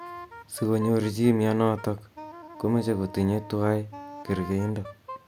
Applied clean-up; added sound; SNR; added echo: none; Wind instrument, woodwind instrument; 16 dB; none.